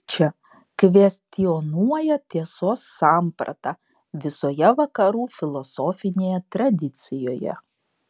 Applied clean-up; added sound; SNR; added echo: none; none; none; none.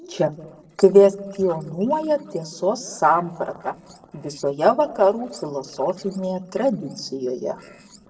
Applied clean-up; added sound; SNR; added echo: neural separator model SepFormer DNS4.